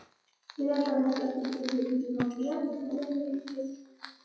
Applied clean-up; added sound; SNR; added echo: classical method WPE with log-MMSE.